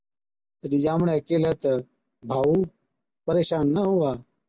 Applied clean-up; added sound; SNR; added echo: none; none; none; none.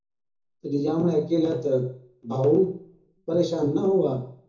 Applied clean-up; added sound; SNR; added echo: none; none; none; reverberation time 0.6 s.